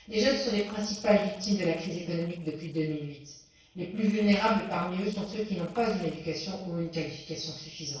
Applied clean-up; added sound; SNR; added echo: neural separator model SepFormer DNS4.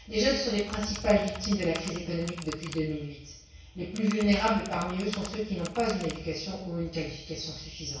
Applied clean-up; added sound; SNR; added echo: none; Computer keyboard; 14 dB; reverberation time 0.6 s.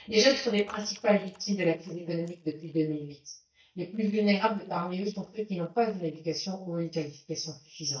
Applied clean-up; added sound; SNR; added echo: neural mask model DeepFilterNet 3.